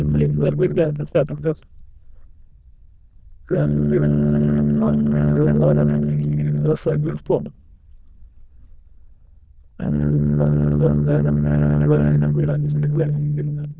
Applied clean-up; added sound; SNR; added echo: neural diffusion model UNIVERSE++.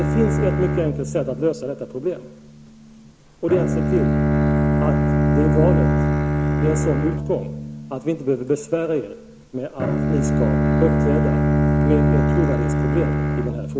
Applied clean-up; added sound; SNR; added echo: none; Bowed string instrument; -5 dB; none.